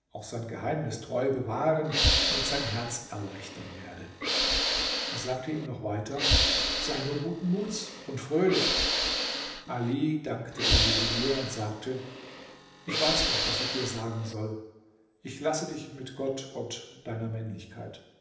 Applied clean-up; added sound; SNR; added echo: none; Hiss / Breathing; -3 dB; reverberation time 0.9 s.